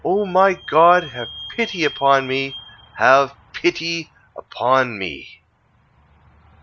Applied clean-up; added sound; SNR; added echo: none; Squeak / Vehicle; 20 dB; none.